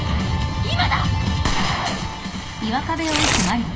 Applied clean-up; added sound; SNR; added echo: none; Tearing; 7 dB; reverberation time 1.4 s.